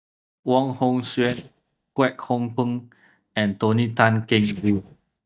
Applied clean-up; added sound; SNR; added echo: neural mask model DeepFilterNet 3.